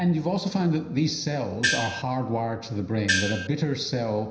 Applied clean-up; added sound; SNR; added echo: none; Gong; 0 dB; reverberation time 0.9 s.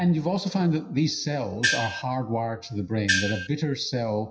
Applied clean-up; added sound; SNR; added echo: classical method WPE with log-MMSE.